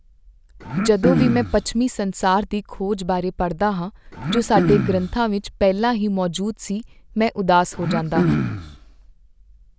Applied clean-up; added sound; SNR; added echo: none; Cough; 2 dB; none.